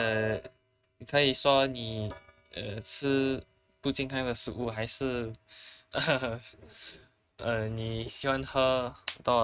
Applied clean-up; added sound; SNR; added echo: neural mask model RNNoise.